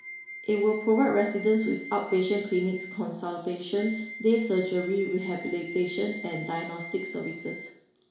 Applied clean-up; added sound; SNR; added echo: none; Wind instrument, woodwind instrument; 14 dB; reverberation time 0.7 s.